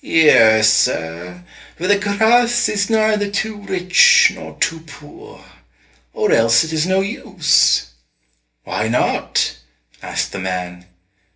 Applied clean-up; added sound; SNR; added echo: none; none; none; reverberation time 0.3 s.